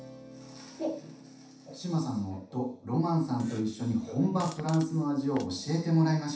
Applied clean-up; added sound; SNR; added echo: none; Fart; 19 dB; reverberation time 0.7 s.